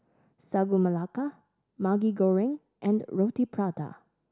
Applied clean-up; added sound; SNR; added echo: none; none; none; none.